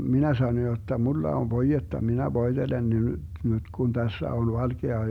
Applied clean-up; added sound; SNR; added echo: none; none; none; none.